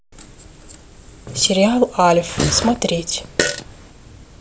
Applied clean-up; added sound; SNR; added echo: none; Fart; 4 dB; none.